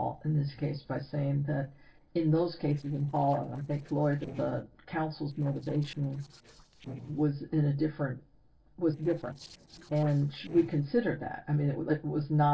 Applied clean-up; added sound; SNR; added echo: neural separator model SepFormer DNS4.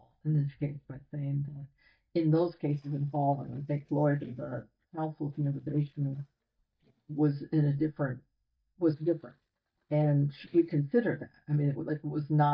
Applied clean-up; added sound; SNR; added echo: neural mask model DeepFilterNet 3.